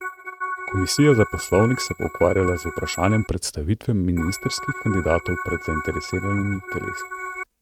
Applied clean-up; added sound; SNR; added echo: neural mask model RNNoise.